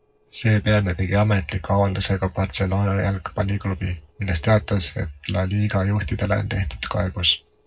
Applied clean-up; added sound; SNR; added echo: neural separator model SepFormer DNS4.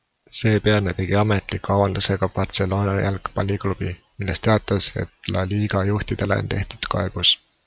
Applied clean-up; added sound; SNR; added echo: none; none; none; none.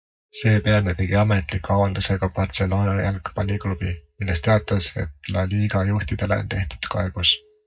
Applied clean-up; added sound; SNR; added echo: neural mask model DeepFilterNet 3.